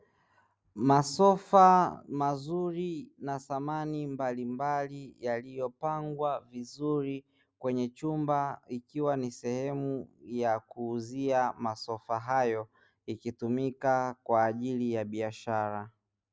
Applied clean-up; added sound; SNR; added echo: none; none; none; none.